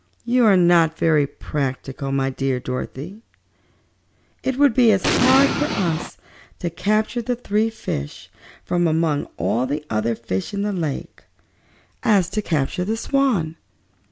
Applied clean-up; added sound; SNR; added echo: none; Explosion; 0 dB; none.